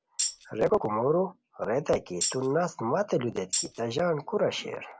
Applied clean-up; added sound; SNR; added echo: none; Tambourine; 3 dB; none.